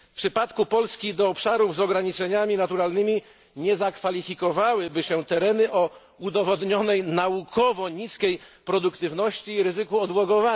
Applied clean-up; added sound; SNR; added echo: none; none; none; none.